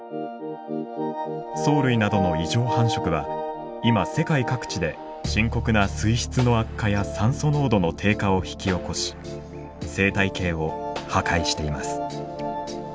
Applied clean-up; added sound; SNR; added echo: none; none; none; none.